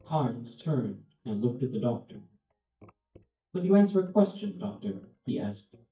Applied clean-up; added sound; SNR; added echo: neural mask model DeepFilterNet 3.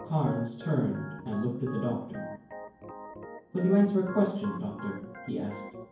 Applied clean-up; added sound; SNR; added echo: none; Organ; 13 dB; reverberation time 0.9 s.